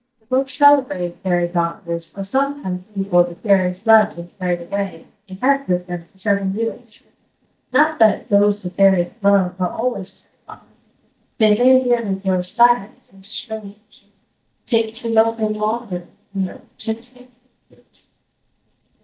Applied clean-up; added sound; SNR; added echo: neural mask model DeepFilterNet 3.